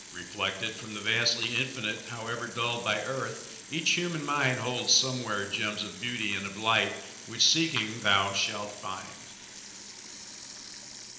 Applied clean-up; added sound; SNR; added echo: none; Sink (filling or washing) / Water tap, faucet; 14 dB; reverberation time 0.8 s.